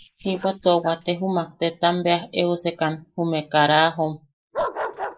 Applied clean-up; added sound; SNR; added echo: neural mask model Resemble Enhance denoiser.